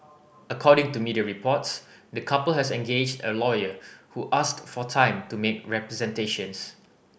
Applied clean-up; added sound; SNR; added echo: none; none; none; none.